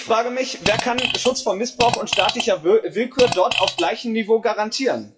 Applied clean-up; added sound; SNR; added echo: classical method WPE with log-MMSE.